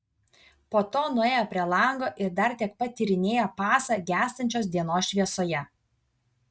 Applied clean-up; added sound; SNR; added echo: none; none; none; none.